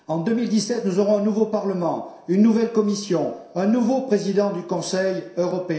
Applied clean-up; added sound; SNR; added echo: none; none; none; reverberation time 0.7 s.